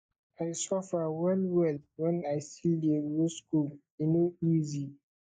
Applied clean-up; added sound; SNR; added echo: neural mask model DeepFilterNet 3.